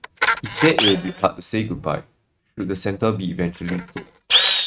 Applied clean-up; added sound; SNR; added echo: neural mask model RNNoise.